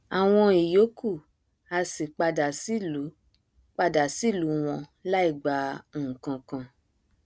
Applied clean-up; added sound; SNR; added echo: none; none; none; none.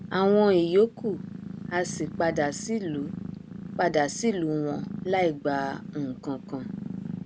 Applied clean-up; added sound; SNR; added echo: none; Purr; 11 dB; none.